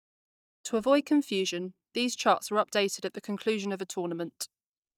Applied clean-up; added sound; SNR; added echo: neural mask model DeepFilterNet 3.